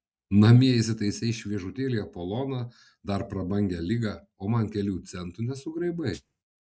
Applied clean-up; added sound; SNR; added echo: neural mask model RNNoise.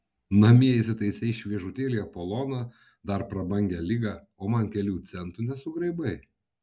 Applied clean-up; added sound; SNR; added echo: none; none; none; none.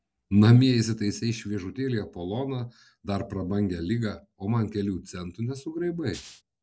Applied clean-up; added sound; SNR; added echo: neural separator model SepFormer DNS4.